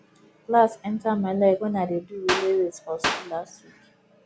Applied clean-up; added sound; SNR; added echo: none; Clapping; 3 dB; none.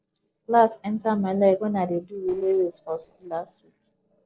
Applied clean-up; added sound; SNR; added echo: neural separator model SepFormer DNS4.